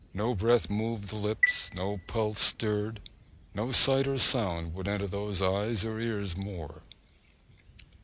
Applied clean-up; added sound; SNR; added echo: none; Chime; 4 dB; none.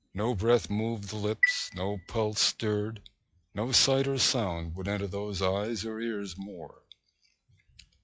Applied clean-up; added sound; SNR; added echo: classical method log-MMSE.